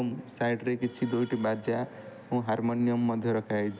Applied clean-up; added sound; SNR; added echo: none; none; none; none.